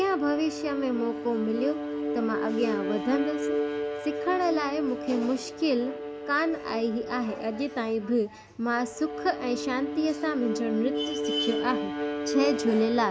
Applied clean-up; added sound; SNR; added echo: none; Bowed string instrument; 4 dB; none.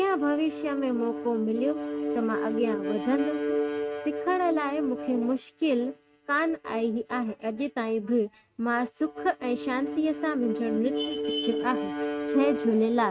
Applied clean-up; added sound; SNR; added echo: neural mask model RNNoise.